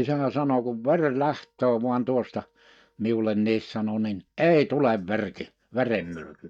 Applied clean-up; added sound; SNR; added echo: neural mask model DeepFilterNet 3.